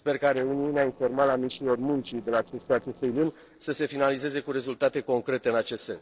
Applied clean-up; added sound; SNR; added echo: neural separator model SepFormer DNS4.